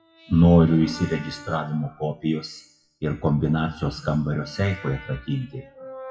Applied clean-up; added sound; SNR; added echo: classical method WPE with log-MMSE.